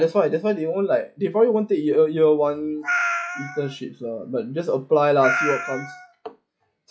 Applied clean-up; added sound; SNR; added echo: classical method log-MMSE.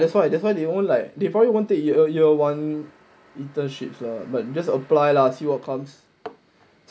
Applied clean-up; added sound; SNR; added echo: none; none; none; none.